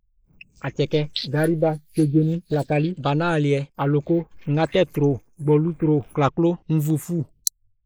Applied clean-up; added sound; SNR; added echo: neural mask model Resemble Enhance denoiser.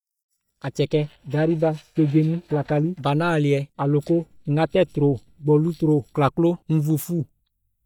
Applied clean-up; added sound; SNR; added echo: neural mask model DeepFilterNet 3.